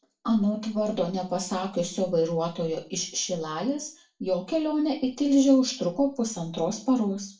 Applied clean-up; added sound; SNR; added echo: none; none; none; reverberation time 0.3 s.